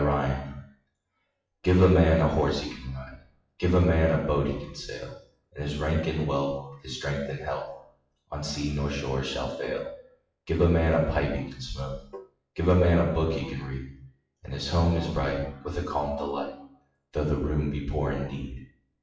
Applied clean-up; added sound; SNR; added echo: classical method WPE with log-MMSE.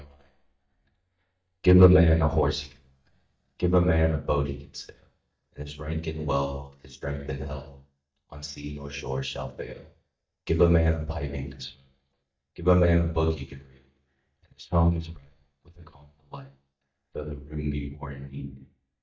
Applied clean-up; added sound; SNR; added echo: neural mask model DeepFilterNet 3.